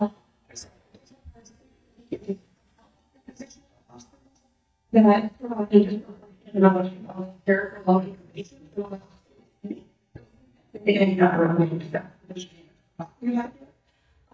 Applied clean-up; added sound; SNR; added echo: neural mask model DeepFilterNet 3.